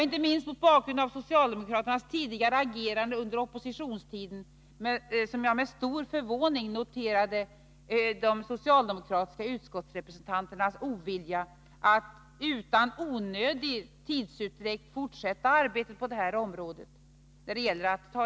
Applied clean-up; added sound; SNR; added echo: none; none; none; none.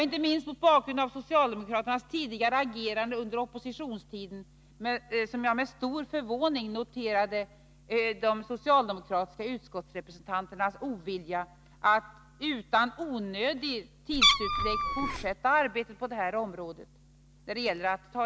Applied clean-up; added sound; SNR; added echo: none; Meow; -4 dB; none.